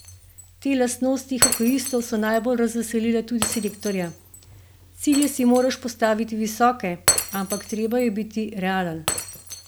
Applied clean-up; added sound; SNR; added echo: none; Shatter; 7 dB; none.